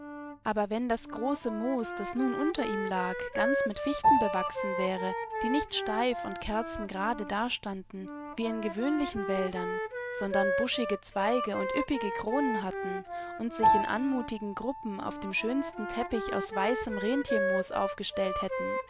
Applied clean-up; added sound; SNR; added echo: none; Piano + Wind instrument, woodwind instrument; 1 dB; none.